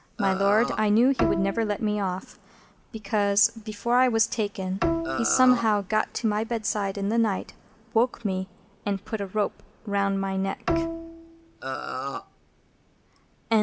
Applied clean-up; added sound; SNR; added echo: none; Bowed string instrument + Burping, eructation; 4 dB; none.